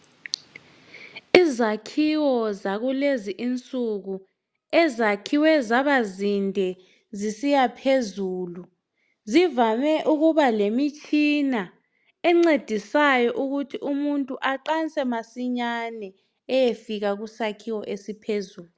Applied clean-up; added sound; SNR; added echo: none; none; none; none.